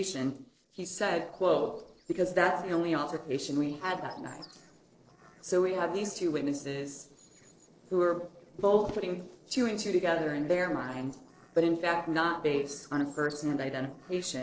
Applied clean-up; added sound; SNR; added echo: neural separator model SepFormer DNS4.